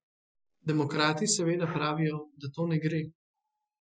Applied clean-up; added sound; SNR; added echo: classical method Wiener filter.